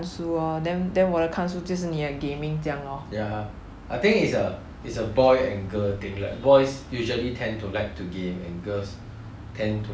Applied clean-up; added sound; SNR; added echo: none; none; none; none.